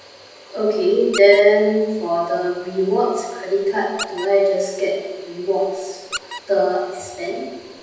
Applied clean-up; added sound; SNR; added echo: none; Squeak; 18 dB; reverberation time 1.1 s.